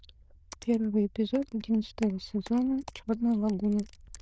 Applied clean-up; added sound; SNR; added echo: neural diffusion model UNIVERSE++.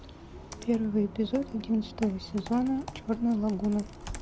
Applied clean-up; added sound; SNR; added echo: none; Bus + Computer keyboard; 14 dB; none.